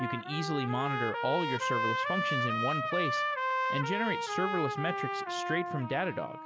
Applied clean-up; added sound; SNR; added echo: none; Trumpet; -1 dB; none.